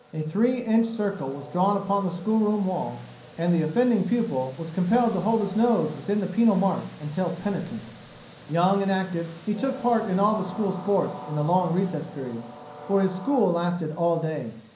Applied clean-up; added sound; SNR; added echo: none; Train; 18 dB; reverberation time 0.6 s.